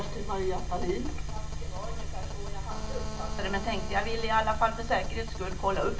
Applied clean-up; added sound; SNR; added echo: none; Telephone; 17 dB; reverberation time 0.2 s.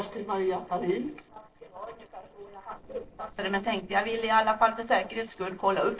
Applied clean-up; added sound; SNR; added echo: neural separator model SepFormer DNS4.